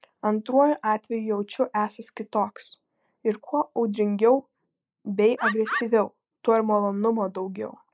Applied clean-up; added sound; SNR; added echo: neural mask model Resemble Enhance denoiser.